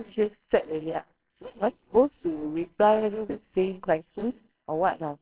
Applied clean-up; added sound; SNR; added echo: neural separator model SepFormer WHAMR!.